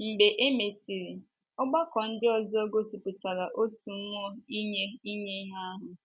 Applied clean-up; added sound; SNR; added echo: none; none; none; none.